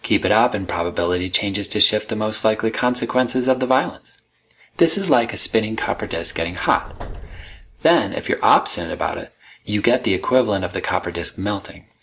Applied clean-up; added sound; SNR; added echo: none; Subway, metro, underground; 17 dB; none.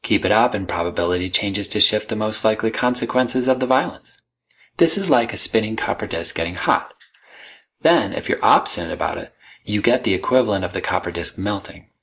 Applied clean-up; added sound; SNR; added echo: neural mask model Resemble Enhance denoiser.